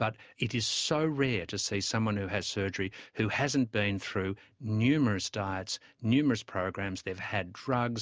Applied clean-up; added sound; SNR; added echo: none; none; none; none.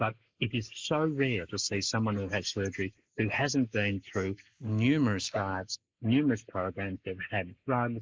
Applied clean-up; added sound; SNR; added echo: neural mask model Resemble Enhance denoiser.